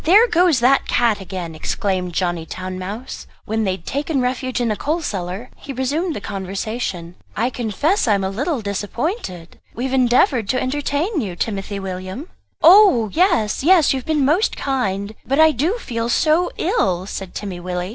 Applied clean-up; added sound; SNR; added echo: none; none; none; none.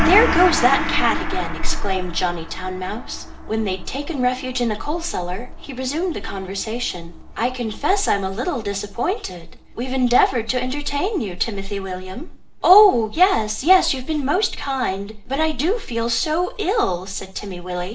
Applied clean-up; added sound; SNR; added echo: none; Gong; 10 dB; reverberation time 0.4 s.